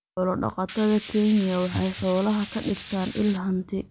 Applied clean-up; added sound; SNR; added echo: none; Tools; 9 dB; none.